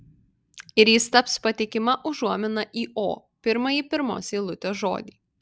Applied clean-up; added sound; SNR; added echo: none; none; none; none.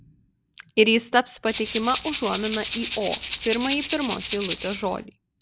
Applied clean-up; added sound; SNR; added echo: none; Rattle (instrument); 3 dB; none.